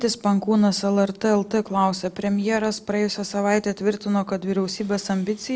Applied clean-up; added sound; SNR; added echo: none; none; none; none.